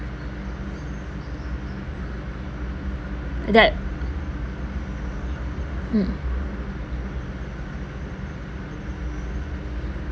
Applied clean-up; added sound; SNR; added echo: none; none; none; none.